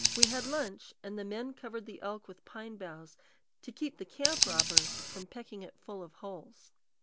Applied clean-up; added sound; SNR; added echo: none; Scissors; -5 dB; none.